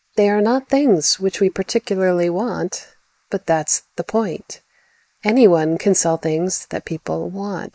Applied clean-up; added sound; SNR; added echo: neural mask model Resemble Enhance denoiser.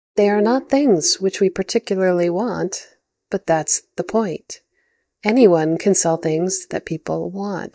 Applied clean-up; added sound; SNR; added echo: neural mask model DeepFilterNet 3.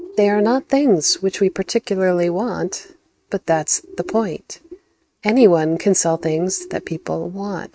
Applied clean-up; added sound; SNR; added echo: neural mask model RNNoise.